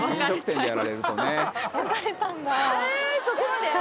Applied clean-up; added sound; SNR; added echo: none; none; none; none.